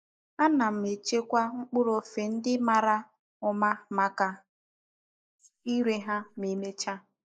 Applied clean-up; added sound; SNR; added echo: neural mask model Resemble Enhance denoiser.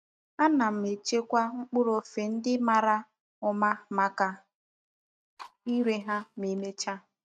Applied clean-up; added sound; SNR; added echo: neural mask model RNNoise.